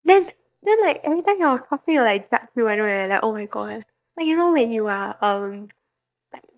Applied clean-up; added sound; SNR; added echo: neural mask model DeepFilterNet 3.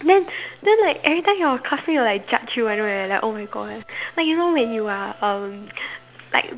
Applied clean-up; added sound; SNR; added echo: none; Keyboard (musical); 19 dB; none.